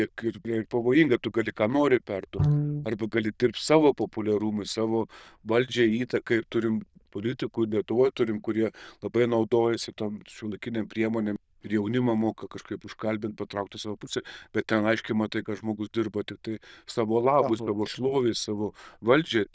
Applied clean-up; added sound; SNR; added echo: neural diffusion model UNIVERSE++.